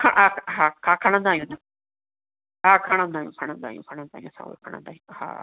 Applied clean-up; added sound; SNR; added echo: none; none; none; none.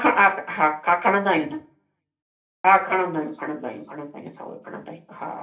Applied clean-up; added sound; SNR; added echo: none; none; none; reverberation time 0.3 s.